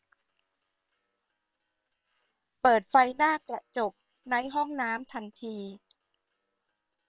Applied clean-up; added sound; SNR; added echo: neural separator model SepFormer WHAM!.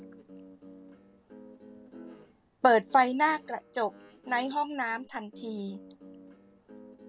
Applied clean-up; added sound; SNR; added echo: none; Guitar; 19 dB; none.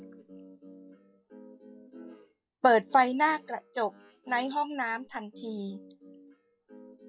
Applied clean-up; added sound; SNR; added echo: classical method log-MMSE.